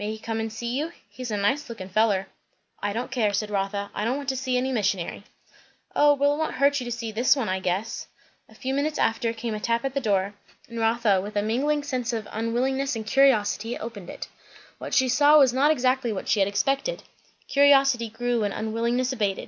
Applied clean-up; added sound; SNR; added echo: none; none; none; none.